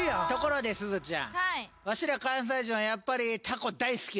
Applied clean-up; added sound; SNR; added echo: none; none; none; none.